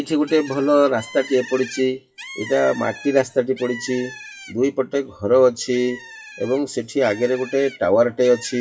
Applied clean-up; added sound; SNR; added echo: classical method WPE with log-MMSE.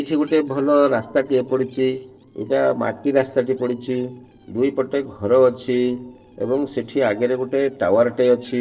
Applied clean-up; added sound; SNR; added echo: neural separator model SepFormer DNS4.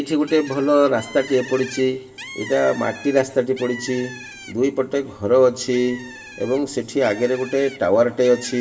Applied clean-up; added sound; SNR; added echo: none; Bird; 18 dB; reverberation time 2.7 s.